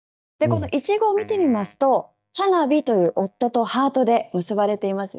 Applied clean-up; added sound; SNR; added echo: neural mask model DeepFilterNet 3.